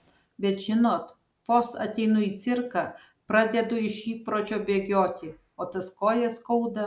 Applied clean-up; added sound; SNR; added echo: none; none; none; none.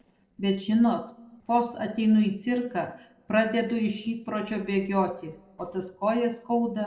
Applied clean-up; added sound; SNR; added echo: neural separator model SepFormer DNS4.